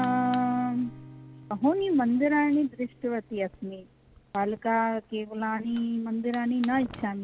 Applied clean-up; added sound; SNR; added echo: none; Acoustic guitar + Fire; 15 dB; none.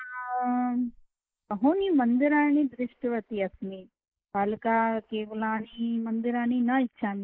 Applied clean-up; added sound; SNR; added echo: neural mask model Resemble Enhance denoiser.